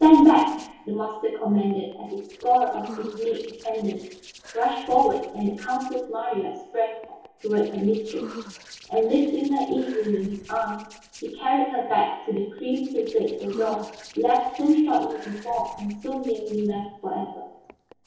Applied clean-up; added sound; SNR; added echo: neural separator model SepFormer DNS4.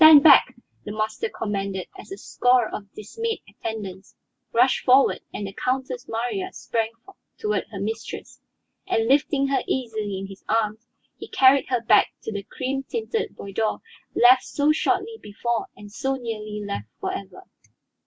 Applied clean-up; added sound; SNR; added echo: none; none; none; none.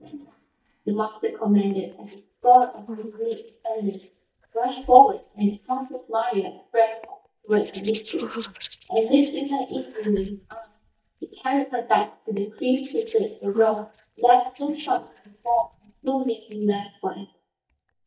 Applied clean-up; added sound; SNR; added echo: neural mask model DeepFilterNet 3.